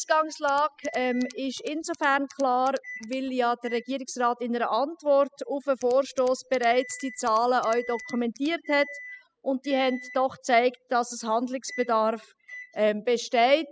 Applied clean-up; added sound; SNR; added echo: classical method spectral subtraction.